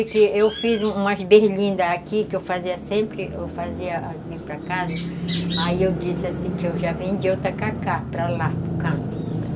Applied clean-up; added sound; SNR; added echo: none; none; none; none.